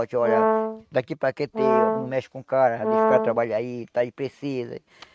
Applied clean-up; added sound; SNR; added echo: neural mask model RNNoise.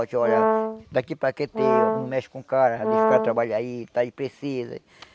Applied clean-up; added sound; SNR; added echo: none; Brass instrument; -2 dB; none.